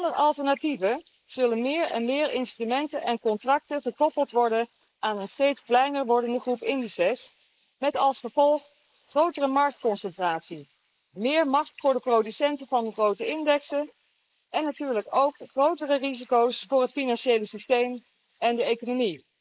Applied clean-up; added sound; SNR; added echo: neural mask model Resemble Enhance denoiser.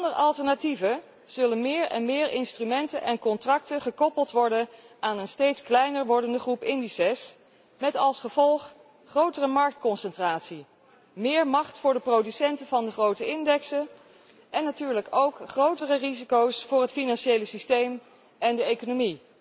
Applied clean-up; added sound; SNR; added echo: none; none; none; none.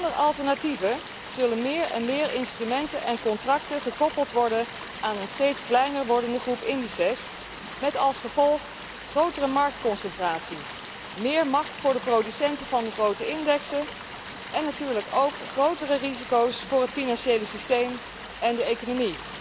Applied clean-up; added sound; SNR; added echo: none; Stream; 12 dB; none.